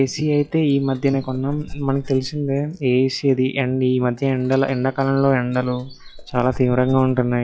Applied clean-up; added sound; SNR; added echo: classical method log-MMSE.